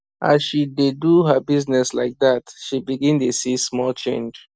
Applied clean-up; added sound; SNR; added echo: none; none; none; none.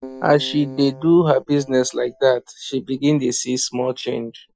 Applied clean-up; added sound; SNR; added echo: classical method Wiener filter.